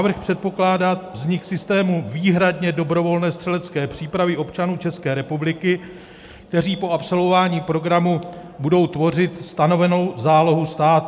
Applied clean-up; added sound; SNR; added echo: none; none; none; none.